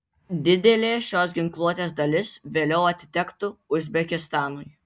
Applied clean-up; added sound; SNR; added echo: none; none; none; none.